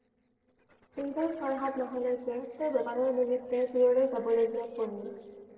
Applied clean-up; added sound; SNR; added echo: neural separator model SepFormer DNS4.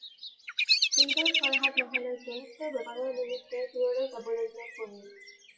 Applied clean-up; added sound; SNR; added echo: classical method WPE with log-MMSE.